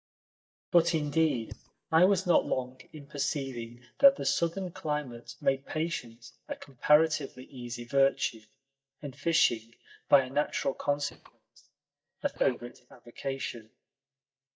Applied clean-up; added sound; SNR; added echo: neural mask model DeepFilterNet 3.